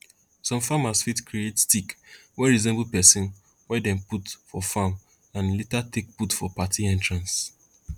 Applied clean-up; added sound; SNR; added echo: none; none; none; none.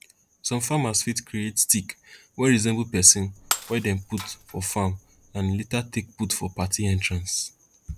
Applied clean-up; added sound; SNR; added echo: none; Shatter; 10 dB; none.